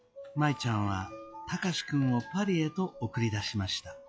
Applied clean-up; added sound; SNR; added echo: classical method log-MMSE.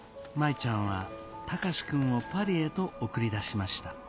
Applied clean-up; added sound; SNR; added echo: none; Wind instrument, woodwind instrument + Walk, footsteps; 19 dB; none.